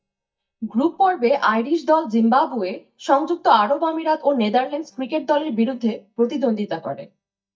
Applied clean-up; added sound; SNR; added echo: neural mask model DeepFilterNet 3.